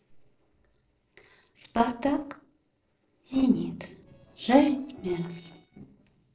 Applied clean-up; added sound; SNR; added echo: neural separator model SepFormer DNS4.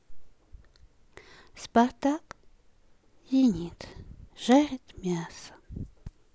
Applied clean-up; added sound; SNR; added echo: none; none; none; none.